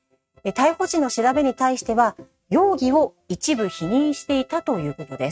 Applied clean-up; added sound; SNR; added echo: neural mask model RNNoise.